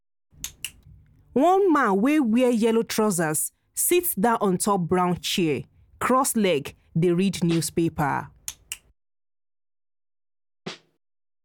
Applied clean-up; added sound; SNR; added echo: none; Snare drum; 15 dB; none.